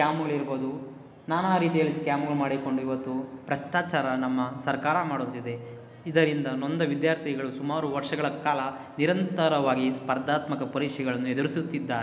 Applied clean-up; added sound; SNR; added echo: none; none; none; none.